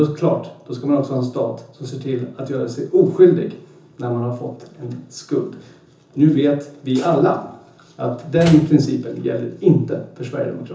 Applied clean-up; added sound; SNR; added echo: none; Slam; 14 dB; reverberation time 0.6 s.